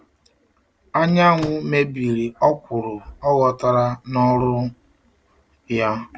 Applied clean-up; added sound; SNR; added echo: none; Slam / Microwave oven; 16 dB; none.